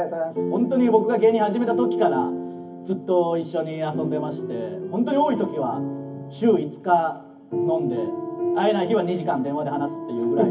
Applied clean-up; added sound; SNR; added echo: none; none; none; reverberation time 0.3 s.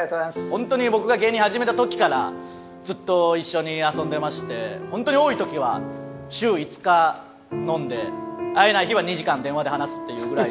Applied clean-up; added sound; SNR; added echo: none; none; none; none.